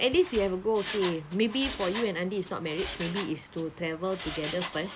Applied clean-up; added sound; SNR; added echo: none; Mechanisms; 10 dB; none.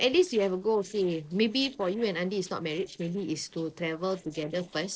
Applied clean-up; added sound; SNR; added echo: neural separator model SepFormer DNS4.